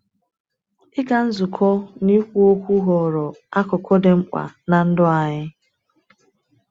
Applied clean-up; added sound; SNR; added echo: none; none; none; none.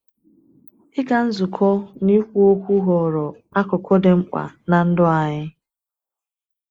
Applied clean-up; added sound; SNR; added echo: neural mask model Resemble Enhance denoiser.